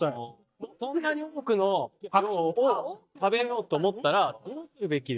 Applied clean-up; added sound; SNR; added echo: neural mask model DeepFilterNet 3.